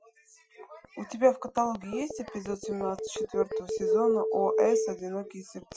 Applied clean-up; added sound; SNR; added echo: classical method Wiener filter.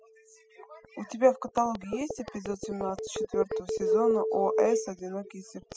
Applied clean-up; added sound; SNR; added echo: classical method spectral subtraction.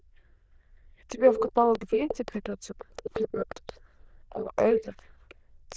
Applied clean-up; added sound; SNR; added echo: neural diffusion model UNIVERSE++.